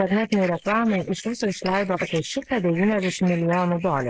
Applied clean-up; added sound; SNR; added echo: neural mask model Resemble Enhance denoiser.